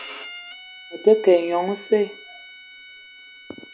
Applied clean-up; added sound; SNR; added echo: none; Bowed string instrument; 17 dB; none.